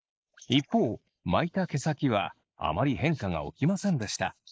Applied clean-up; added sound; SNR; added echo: neural mask model Resemble Enhance denoiser.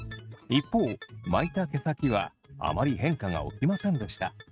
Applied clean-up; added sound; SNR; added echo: neural mask model RNNoise.